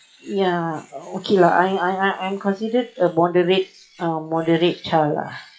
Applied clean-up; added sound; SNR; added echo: classical method WPE with log-MMSE.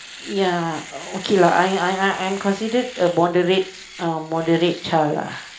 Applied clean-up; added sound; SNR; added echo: none; Domestic sounds, home sounds; 17 dB; reverberation time 0.4 s.